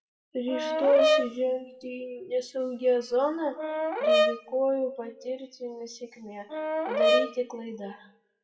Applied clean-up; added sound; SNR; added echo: classical method WPE with log-MMSE.